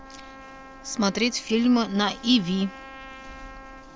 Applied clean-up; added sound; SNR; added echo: none; Trumpet; 18 dB; none.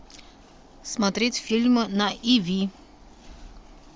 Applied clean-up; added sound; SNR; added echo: none; none; none; none.